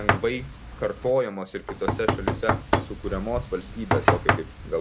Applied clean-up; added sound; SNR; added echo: none; Knock; -2 dB; none.